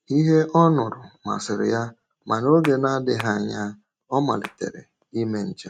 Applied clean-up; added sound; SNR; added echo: neural mask model RNNoise.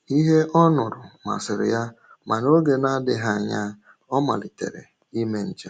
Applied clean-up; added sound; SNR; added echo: none; none; none; none.